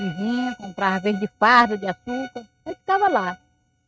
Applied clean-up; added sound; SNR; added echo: neural mask model RNNoise.